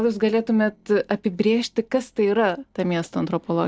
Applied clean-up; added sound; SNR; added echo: neural separator model SepFormer DNS4.